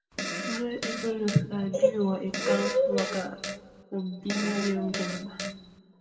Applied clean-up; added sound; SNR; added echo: none; Fart; 7 dB; reverberation time 1.8 s.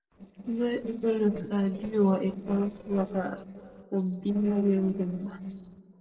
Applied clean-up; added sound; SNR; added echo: neural separator model SepFormer DNS4.